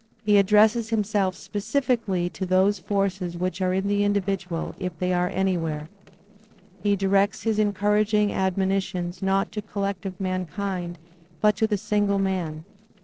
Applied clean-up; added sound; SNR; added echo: neural separator model SepFormer DNS4.